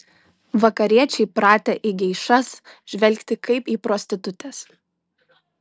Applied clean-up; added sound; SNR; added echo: none; none; none; none.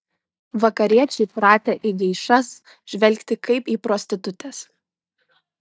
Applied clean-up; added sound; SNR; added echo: neural mask model DeepFilterNet 3.